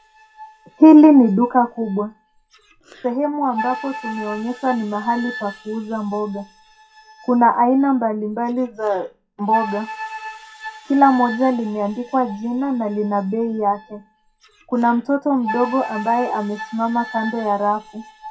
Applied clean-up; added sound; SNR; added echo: classical method WPE with log-MMSE.